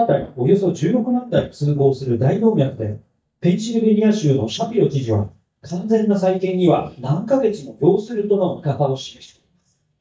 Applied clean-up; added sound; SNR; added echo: neural mask model DeepFilterNet 3.